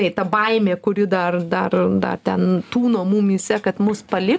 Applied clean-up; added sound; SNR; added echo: none; none; none; none.